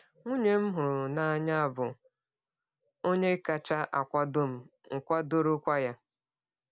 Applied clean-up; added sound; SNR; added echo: none; none; none; none.